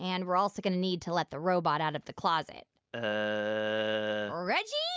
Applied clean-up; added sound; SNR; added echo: none; none; none; none.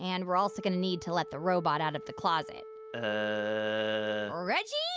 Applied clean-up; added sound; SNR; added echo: none; Wind instrument, woodwind instrument; 16 dB; none.